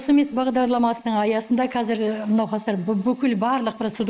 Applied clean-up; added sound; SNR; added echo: neural mask model Resemble Enhance denoiser.